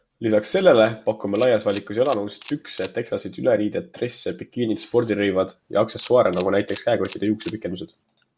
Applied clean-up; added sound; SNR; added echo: none; Camera; 15 dB; none.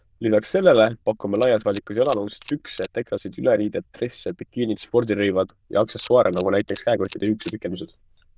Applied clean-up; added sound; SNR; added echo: neural diffusion model UNIVERSE++.